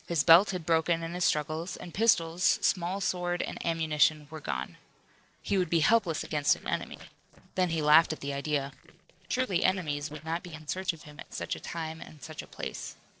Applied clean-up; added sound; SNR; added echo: neural separator model SepFormer DNS4.